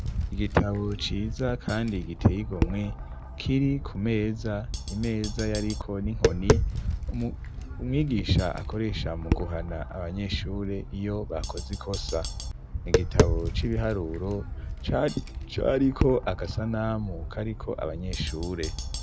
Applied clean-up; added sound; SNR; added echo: none; Tap; 2 dB; none.